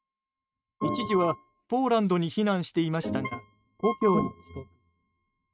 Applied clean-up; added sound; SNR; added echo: neural mask model RNNoise.